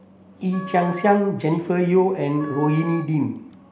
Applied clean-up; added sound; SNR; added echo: none; Wind instrument, woodwind instrument; 18 dB; none.